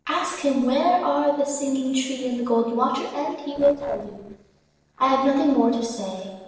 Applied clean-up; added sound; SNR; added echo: neural separator model SepFormer DNS4.